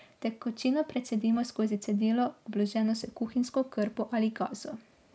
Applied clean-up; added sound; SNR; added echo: none; none; none; none.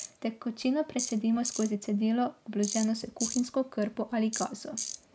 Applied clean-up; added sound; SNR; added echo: none; Tools; 10 dB; none.